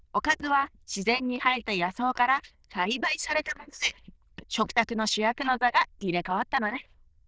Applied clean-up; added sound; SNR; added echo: neural diffusion model UNIVERSE++.